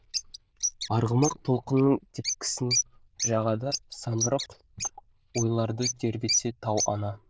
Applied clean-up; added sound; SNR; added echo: neural diffusion model UNIVERSE++.